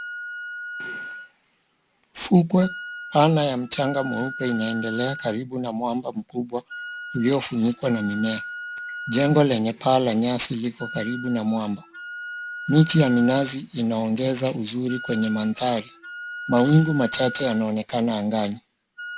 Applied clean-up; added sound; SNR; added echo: none; Wind instrument, woodwind instrument; 14 dB; none.